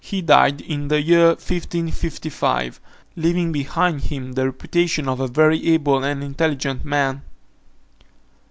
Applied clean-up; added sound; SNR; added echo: none; none; none; none.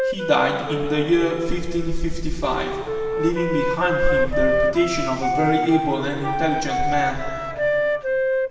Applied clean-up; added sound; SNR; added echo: none; Wind instrument, woodwind instrument; 1 dB; reverberation time 2.7 s.